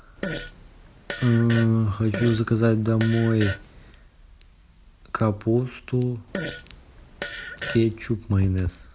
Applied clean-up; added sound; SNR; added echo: none; Fart; 11 dB; none.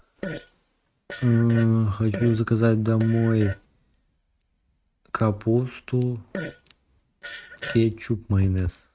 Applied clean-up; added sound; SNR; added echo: neural mask model RNNoise.